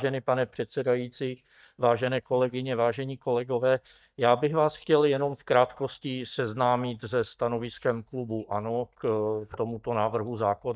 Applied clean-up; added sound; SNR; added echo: neural mask model DeepFilterNet 3.